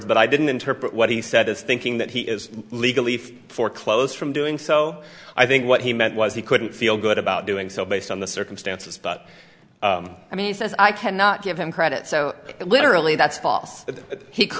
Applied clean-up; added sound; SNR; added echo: none; none; none; none.